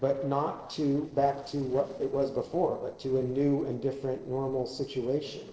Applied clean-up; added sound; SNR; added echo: neural separator model SepFormer DNS4.